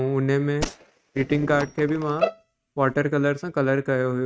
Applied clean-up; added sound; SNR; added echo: neural mask model RNNoise.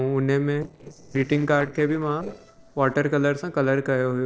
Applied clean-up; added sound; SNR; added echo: neural separator model SepFormer DNS4.